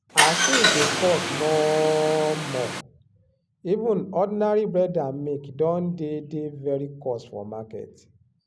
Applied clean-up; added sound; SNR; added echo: none; Car; -2 dB; none.